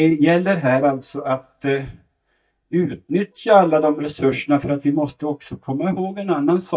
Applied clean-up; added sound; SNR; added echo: neural mask model DeepFilterNet 3.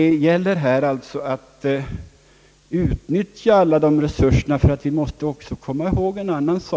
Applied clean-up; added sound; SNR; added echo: none; none; none; none.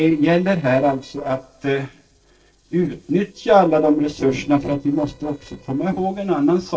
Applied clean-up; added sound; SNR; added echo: neural separator model SepFormer DNS4.